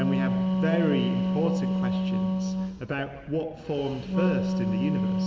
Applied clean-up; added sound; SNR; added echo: none; Wind instrument, woodwind instrument; -4 dB; reverberation time 3.0 s.